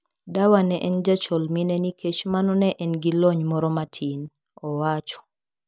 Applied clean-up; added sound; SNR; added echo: none; none; none; none.